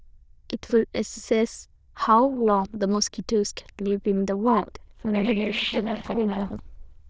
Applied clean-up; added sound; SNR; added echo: neural diffusion model UNIVERSE++.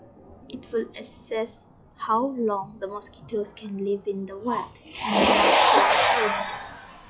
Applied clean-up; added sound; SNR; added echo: classical method log-MMSE.